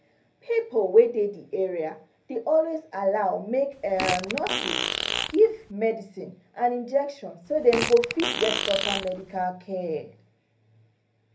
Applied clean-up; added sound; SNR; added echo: none; Fart; 4 dB; reverberation time 0.3 s.